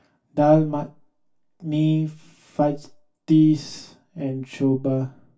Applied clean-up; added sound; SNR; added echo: none; none; none; reverberation time 0.2 s.